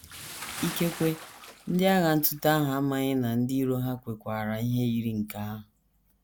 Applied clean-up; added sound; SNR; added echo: none; Bathtub (filling or washing) / Splash, splatter; 17 dB; none.